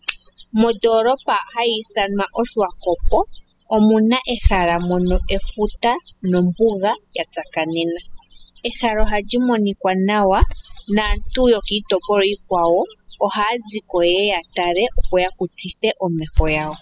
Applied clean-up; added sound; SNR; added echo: classical method spectral subtraction.